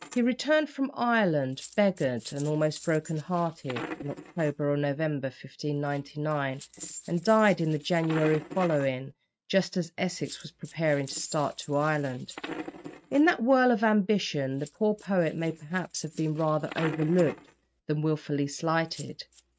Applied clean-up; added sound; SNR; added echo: neural mask model RNNoise.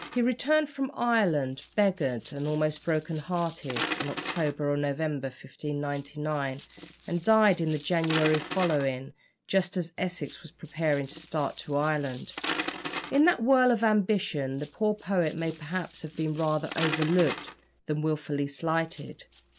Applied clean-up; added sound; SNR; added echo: none; Coin (dropping); 9 dB; none.